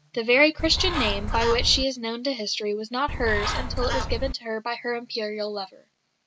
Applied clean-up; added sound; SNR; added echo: none; Bird; 2 dB; none.